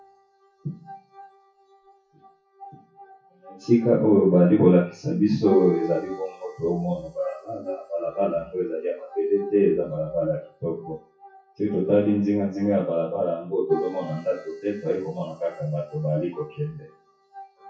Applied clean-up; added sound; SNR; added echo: classical method WPE with log-MMSE.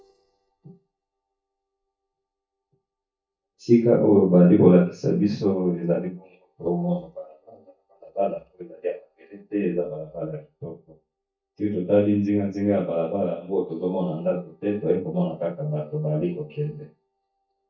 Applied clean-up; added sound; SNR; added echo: neural mask model DeepFilterNet 3.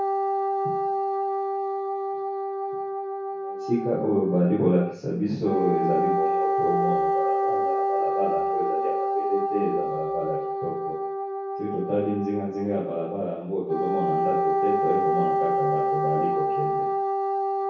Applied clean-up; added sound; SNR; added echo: none; Wind instrument, woodwind instrument; -3 dB; reverberation time 0.5 s.